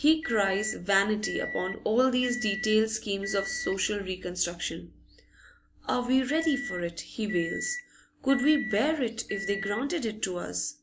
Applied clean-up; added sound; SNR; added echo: none; Microwave oven; 9 dB; none.